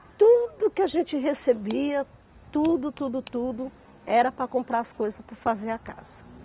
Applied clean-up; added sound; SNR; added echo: none; none; none; none.